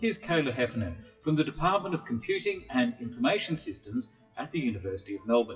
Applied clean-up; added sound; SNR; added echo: classical method WPE with log-MMSE.